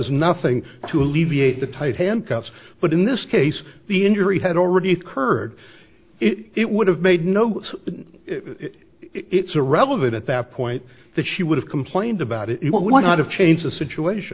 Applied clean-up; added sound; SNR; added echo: none; none; none; none.